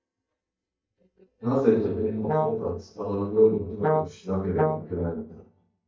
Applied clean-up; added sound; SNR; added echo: neural mask model DeepFilterNet 3.